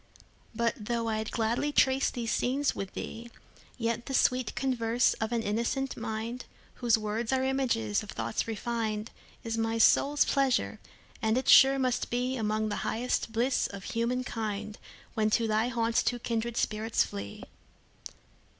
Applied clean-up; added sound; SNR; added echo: none; none; none; none.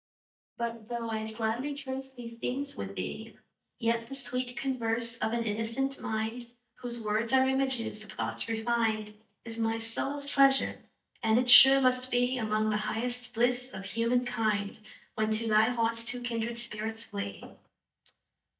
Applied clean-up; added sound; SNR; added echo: neural mask model DeepFilterNet 3.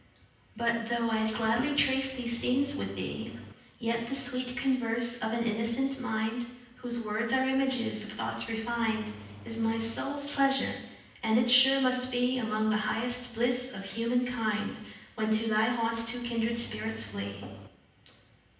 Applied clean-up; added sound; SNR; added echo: none; Engine starting; 18 dB; reverberation time 0.9 s.